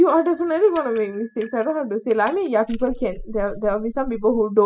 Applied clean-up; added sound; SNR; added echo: classical method spectral subtraction.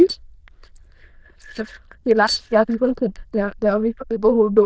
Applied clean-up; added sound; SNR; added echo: neural diffusion model UNIVERSE++.